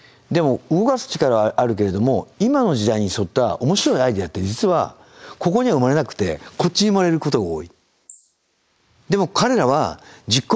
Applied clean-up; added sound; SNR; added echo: neural mask model Resemble Enhance denoiser.